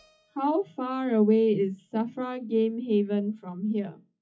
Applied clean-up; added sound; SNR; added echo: classical method WPE with log-MMSE.